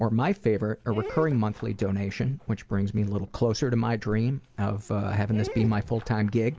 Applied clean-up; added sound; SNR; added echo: none; Cupboard open or close + Dog; 18 dB; none.